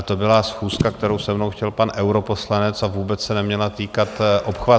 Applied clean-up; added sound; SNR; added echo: none; Fireworks / Boom; 14 dB; none.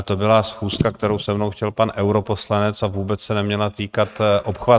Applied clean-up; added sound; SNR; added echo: neural mask model RNNoise.